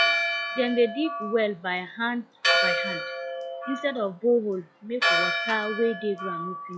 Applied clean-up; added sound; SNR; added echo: classical method log-MMSE.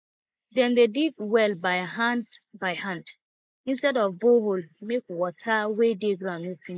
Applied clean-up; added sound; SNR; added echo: neural mask model Resemble Enhance denoiser.